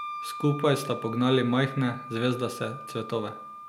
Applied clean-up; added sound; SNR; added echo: none; Wind instrument, woodwind instrument; 12 dB; none.